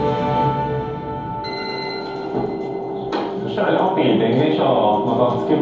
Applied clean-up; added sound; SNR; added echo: none; none; none; reverberation time 2.2 s.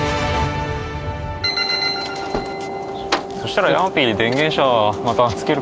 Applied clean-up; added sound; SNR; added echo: none; none; none; none.